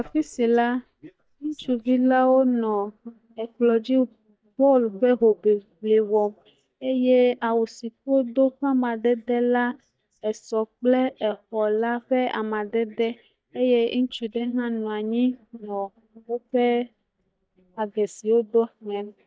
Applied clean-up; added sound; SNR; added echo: neural mask model DeepFilterNet 3.